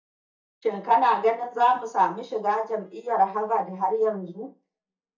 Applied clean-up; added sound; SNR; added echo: neural mask model DeepFilterNet 3.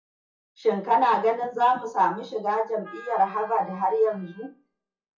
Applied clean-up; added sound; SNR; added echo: classical method WPE with log-MMSE.